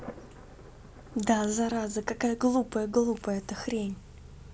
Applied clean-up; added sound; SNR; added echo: none; Thunder + Idling / Accelerating, revving, vroom / Car; 17 dB; none.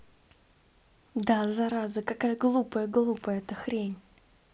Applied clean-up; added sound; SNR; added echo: none; none; none; none.